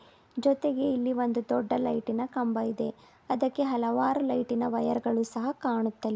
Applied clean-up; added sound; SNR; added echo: none; none; none; none.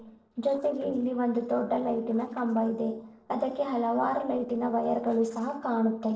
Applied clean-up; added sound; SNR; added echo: neural separator model SepFormer DNS4.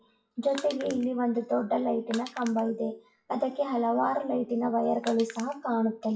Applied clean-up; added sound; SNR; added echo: classical method WPE with log-MMSE.